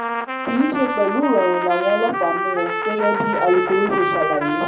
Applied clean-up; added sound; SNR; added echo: none; Trumpet; 3 dB; reverberation time 0.2 s.